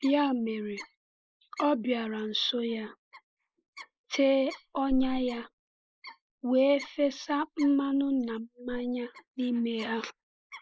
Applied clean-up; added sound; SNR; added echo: neural mask model Resemble Enhance denoiser.